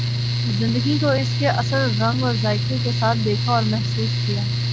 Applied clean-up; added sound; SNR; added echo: none; Mechanical fan; -3 dB; none.